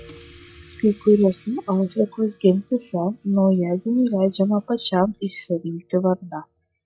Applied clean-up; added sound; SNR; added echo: classical method log-MMSE.